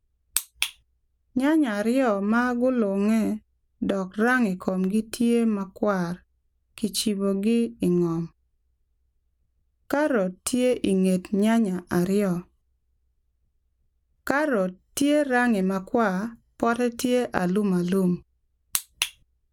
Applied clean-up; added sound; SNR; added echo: none; none; none; none.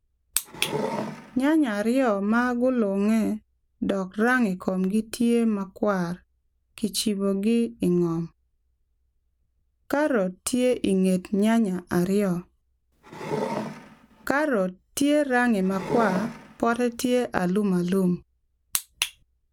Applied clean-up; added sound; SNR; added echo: none; Wood; 8 dB; none.